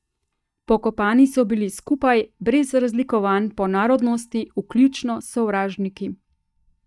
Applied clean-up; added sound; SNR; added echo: neural mask model DeepFilterNet 3.